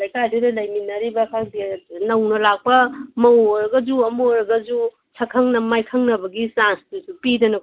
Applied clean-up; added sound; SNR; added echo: none; none; none; none.